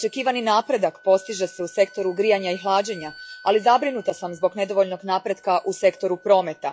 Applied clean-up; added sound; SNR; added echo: classical method log-MMSE.